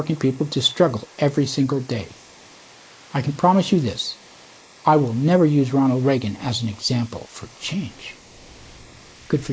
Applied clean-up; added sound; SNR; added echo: neural mask model Resemble Enhance denoiser.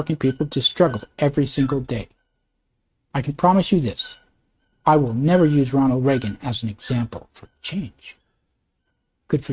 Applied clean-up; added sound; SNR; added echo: neural mask model RNNoise.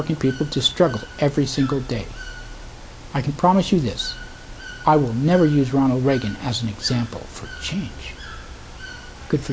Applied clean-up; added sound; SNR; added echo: none; Water / Bird; 19 dB; none.